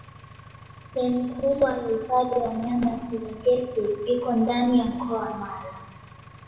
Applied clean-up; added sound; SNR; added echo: none; Engine; 20 dB; reverberation time 1.1 s.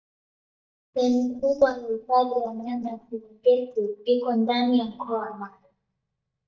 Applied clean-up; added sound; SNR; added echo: neural mask model DeepFilterNet 3.